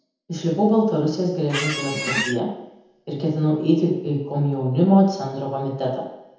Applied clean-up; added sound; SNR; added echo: none; Squeak; 4 dB; reverberation time 1.0 s.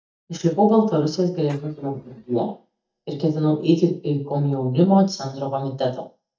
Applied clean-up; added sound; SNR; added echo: neural mask model DeepFilterNet 3.